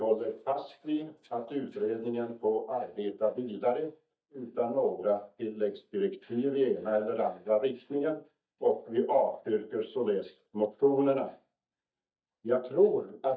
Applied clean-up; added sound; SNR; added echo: neural mask model DeepFilterNet 3.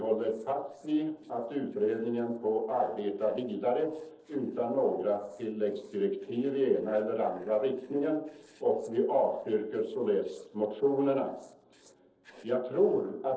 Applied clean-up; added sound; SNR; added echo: neural separator model SepFormer DNS4.